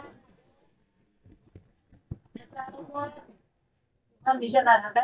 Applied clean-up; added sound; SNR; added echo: neural mask model DeepFilterNet 3.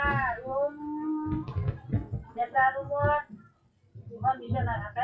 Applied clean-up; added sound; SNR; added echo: classical method WPE with log-MMSE.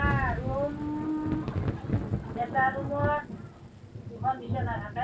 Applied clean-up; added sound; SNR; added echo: none; Thunder / Rain; 1 dB; reverberation time 0.2 s.